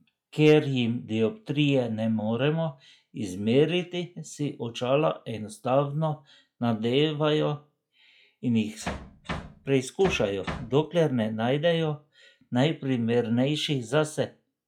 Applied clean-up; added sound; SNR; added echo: classical method log-MMSE.